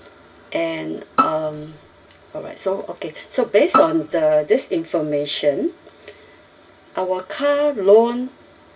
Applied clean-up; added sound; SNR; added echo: none; Bowed string instrument; 4 dB; reverberation time 0.1 s.